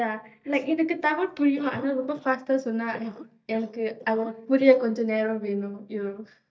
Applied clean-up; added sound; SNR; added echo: neural mask model DeepFilterNet 3.